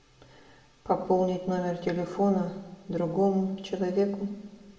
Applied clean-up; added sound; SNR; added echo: none; none; none; reverberation time 1.1 s.